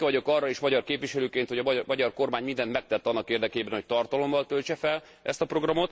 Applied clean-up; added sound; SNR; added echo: none; none; none; none.